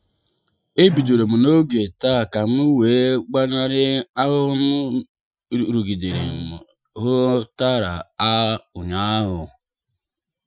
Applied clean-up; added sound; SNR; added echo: classical method Wiener filter.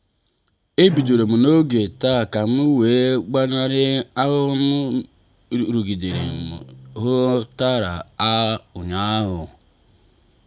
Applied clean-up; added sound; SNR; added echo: none; Bowed string instrument; 17 dB; none.